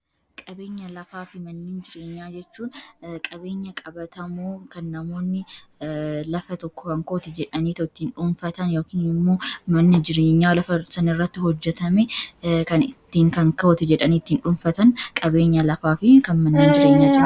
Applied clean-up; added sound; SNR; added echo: none; none; none; none.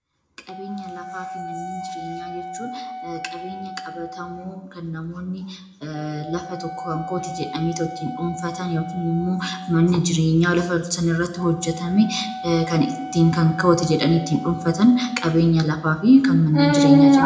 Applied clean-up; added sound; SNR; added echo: none; Wind instrument, woodwind instrument; 15 dB; reverberation time 0.6 s.